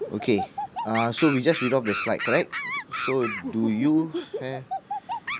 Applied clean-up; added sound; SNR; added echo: none; Animal; 6 dB; none.